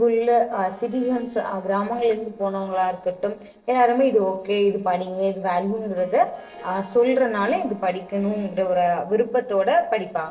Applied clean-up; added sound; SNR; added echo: neural separator model SepFormer DNS4.